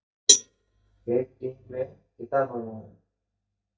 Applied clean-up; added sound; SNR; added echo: neural mask model DeepFilterNet 3.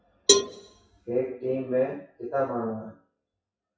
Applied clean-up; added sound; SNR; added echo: classical method WPE with log-MMSE.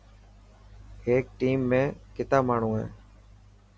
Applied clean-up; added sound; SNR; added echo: none; none; none; none.